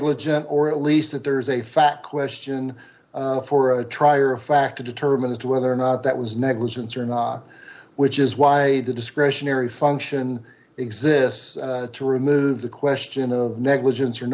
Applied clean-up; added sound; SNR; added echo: none; none; none; none.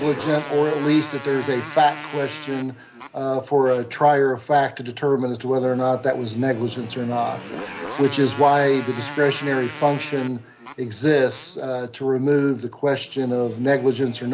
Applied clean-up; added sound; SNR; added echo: none; Motorcycle; 16 dB; none.